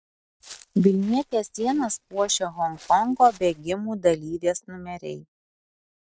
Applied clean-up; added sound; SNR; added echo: neural mask model RNNoise.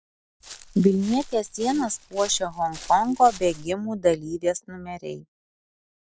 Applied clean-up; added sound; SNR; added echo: none; Walk, footsteps; 17 dB; none.